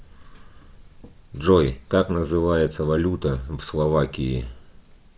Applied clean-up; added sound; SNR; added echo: none; none; none; none.